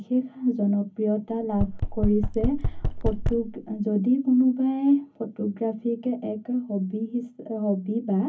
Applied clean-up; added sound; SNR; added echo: none; Knock; 2 dB; reverberation time 0.3 s.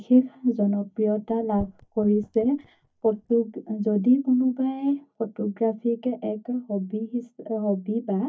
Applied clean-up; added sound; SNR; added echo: neural mask model DeepFilterNet 3.